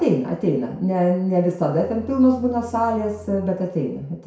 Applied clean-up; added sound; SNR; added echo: none; Bowed string instrument; 19 dB; reverberation time 0.6 s.